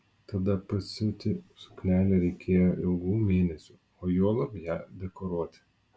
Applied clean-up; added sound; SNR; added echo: none; none; none; none.